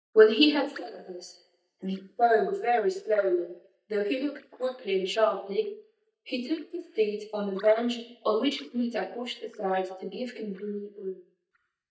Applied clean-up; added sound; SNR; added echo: neural mask model DeepFilterNet 3.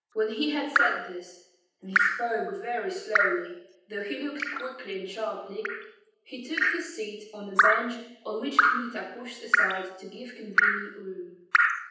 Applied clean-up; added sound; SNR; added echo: none; Drip; -5 dB; reverberation time 0.9 s.